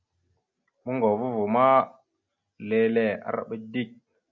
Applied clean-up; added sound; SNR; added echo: none; none; none; none.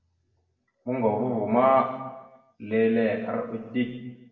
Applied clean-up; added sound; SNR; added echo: none; none; none; reverberation time 1.0 s.